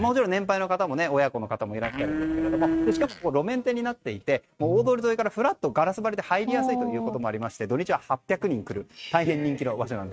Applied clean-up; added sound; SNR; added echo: neural mask model RNNoise.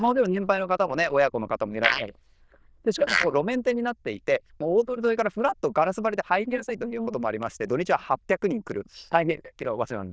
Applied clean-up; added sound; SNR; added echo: neural diffusion model UNIVERSE++.